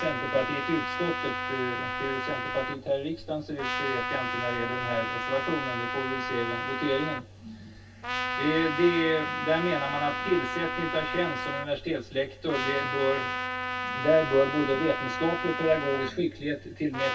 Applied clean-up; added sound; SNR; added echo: none; Trumpet; 3 dB; reverberation time 0.1 s.